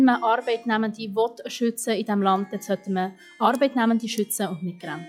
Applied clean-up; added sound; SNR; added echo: classical method log-MMSE.